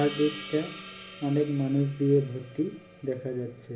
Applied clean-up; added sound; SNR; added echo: none; Gong; 15 dB; reverberation time 0.3 s.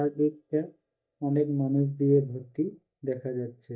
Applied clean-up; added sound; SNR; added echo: neural mask model DeepFilterNet 3.